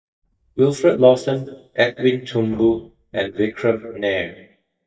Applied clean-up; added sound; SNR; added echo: neural mask model DeepFilterNet 3.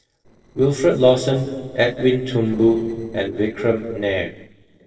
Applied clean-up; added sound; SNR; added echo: neural separator model SepFormer DNS4.